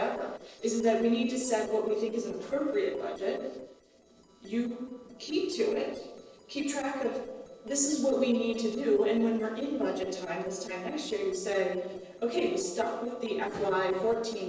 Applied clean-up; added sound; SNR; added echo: neural separator model SepFormer DNS4.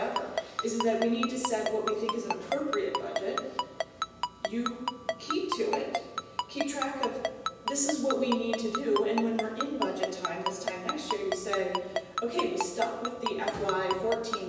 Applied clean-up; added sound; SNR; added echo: none; Ringtone; 4 dB; reverberation time 1.0 s.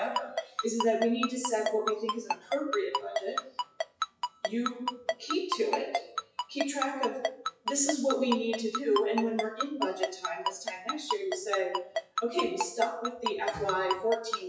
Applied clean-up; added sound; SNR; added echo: classical method WPE with log-MMSE.